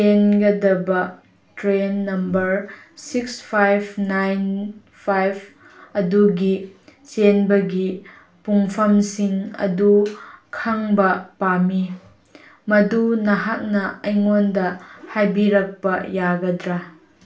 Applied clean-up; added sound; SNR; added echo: none; none; none; reverberation time 0.3 s.